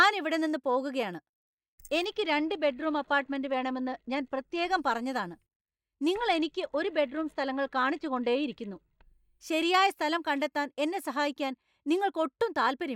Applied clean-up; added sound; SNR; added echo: neural mask model DeepFilterNet 3.